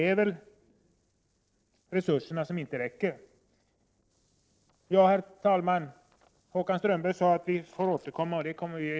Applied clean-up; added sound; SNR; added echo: neural separator model SepFormer DNS4.